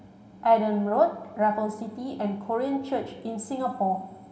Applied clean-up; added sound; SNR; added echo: none; none; none; reverberation time 1.3 s.